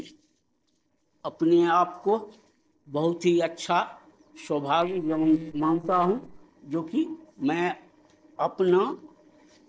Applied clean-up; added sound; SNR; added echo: neural separator model SepFormer DNS4.